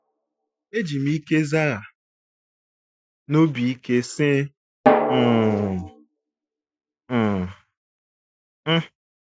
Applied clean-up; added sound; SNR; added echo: classical method Wiener filter.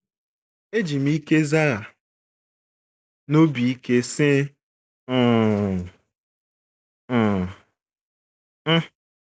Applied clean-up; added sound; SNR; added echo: none; none; none; none.